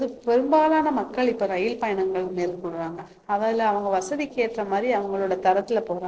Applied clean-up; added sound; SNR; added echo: neural separator model SepFormer DNS4.